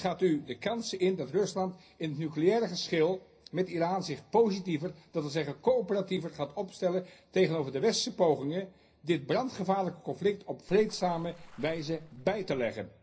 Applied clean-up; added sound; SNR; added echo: none; Water / Splash, splatter; 19 dB; reverberation time 0.4 s.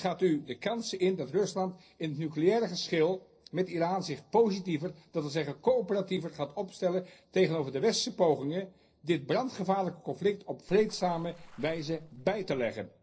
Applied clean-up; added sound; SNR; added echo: neural separator model SepFormer DNS4.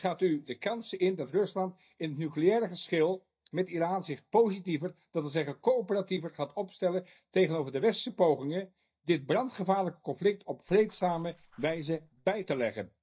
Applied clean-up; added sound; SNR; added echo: neural mask model DeepFilterNet 3.